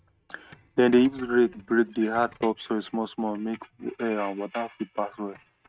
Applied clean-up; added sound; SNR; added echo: neural mask model RNNoise.